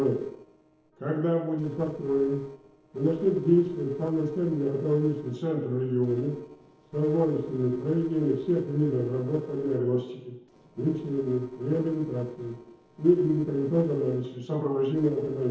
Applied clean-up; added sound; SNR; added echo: neural separator model SepFormer DNS4.